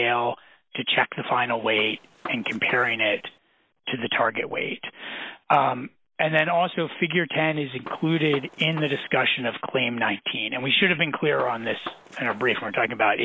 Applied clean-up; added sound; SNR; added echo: none; Gunshot, gunfire; 17 dB; none.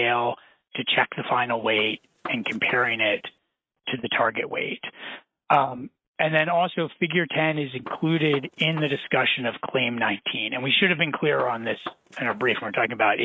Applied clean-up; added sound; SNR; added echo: neural mask model RNNoise.